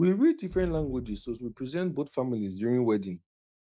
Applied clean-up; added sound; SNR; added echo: neural mask model RNNoise.